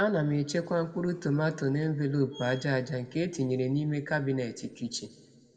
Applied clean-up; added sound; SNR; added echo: none; none; none; reverberation time 1.2 s.